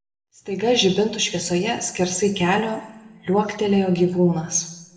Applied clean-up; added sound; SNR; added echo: none; none; none; reverberation time 0.8 s.